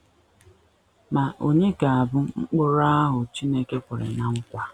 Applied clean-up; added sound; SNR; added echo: none; none; none; none.